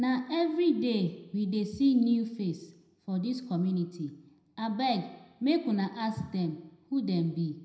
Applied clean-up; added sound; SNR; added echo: none; none; none; reverberation time 0.7 s.